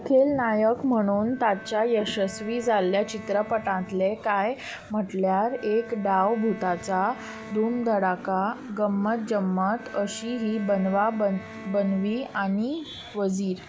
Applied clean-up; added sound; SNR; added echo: none; Bowed string instrument; 18 dB; none.